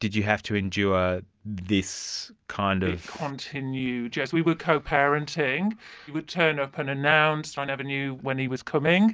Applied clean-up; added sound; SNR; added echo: none; none; none; none.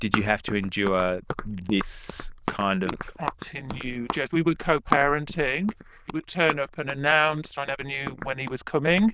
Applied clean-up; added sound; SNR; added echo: neural diffusion model UNIVERSE++.